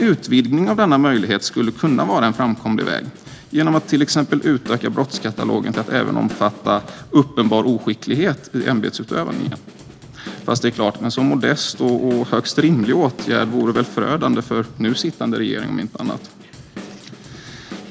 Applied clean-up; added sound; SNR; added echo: none; Drum / Drum kit; 17 dB; none.